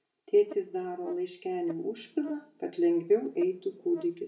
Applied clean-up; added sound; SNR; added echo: none; Buzz; 19 dB; reverberation time 0.6 s.